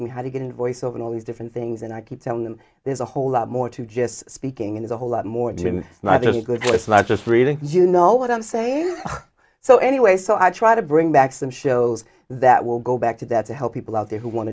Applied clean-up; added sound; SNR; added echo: none; Fire; 15 dB; none.